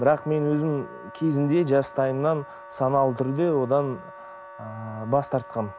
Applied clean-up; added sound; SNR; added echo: none; Wind instrument, woodwind instrument; 18 dB; none.